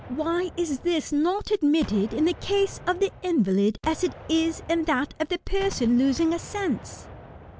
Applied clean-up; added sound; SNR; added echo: none; Gunshot, gunfire; 17 dB; none.